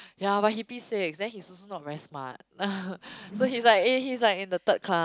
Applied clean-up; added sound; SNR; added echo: none; Whoosh, swoosh, swish; 14 dB; none.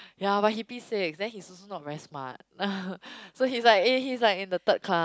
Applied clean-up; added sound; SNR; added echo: none; none; none; none.